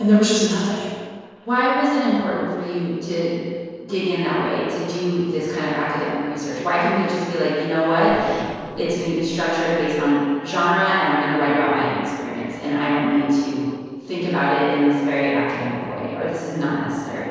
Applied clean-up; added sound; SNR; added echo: neural separator model SepFormer DNS4.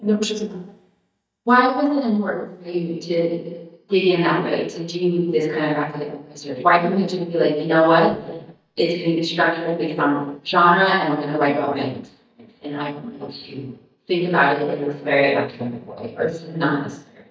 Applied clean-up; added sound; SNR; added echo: neural mask model DeepFilterNet 3.